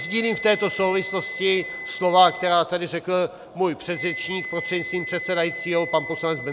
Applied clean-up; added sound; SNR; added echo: none; Wind instrument, woodwind instrument; 10 dB; none.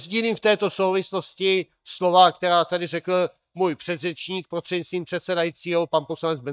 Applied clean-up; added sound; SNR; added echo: neural mask model DeepFilterNet 3.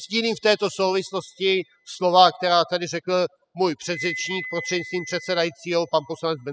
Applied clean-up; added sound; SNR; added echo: classical method spectral subtraction.